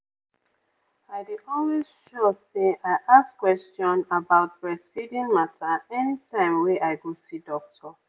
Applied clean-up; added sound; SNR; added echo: none; none; none; none.